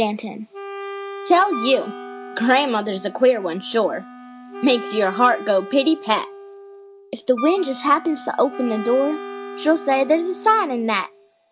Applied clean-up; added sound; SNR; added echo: none; Wind instrument, woodwind instrument + Wind instrument, woodwind instrument; 13 dB; none.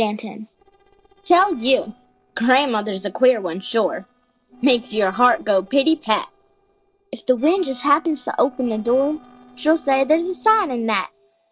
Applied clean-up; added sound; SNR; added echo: neural separator model SepFormer DNS4.